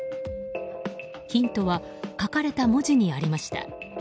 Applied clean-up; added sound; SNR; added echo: none; Mallet percussion; 14 dB; none.